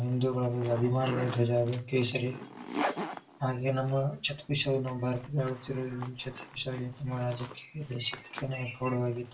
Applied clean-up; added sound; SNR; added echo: none; Zipper (clothing); 11 dB; reverberation time 0.2 s.